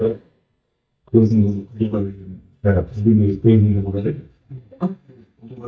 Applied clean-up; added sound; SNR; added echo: neural mask model DeepFilterNet 3.